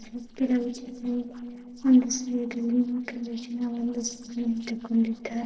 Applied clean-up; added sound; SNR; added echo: neural separator model SepFormer DNS4.